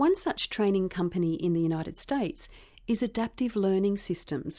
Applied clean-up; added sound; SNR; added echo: none; none; none; none.